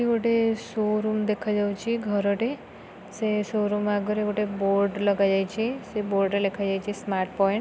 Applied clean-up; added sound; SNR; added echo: none; none; none; none.